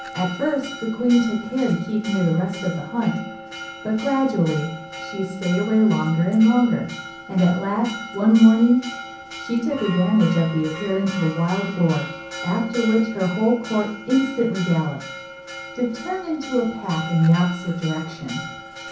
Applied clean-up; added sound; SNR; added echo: none; Church bell; 13 dB; reverberation time 0.6 s.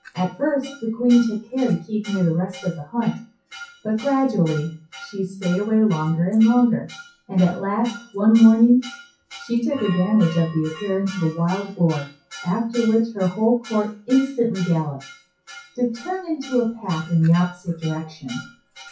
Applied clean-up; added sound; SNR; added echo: classical method WPE with log-MMSE.